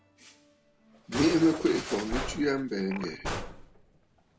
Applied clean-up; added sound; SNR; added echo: none; Musical instrument; 8 dB; none.